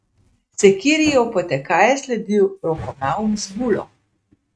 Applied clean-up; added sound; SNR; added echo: neural mask model RNNoise.